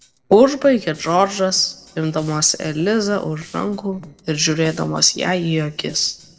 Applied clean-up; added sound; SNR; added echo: neural separator model SepFormer DNS4.